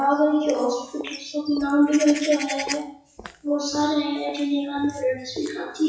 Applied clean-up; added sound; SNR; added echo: classical method WPE with log-MMSE.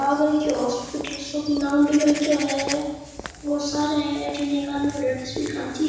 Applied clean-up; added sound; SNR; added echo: none; Walk, footsteps / Bird vocalization, bird call, bird song; 14 dB; reverberation time 1.1 s.